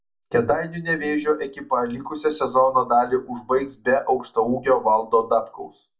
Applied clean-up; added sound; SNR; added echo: none; none; none; reverberation time 0.2 s.